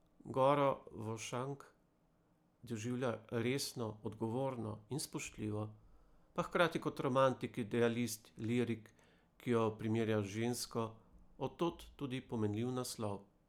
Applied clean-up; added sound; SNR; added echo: none; none; none; none.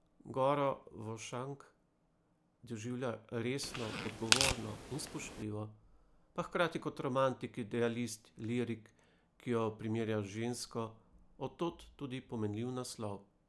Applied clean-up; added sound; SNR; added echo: none; Tearing; -2 dB; none.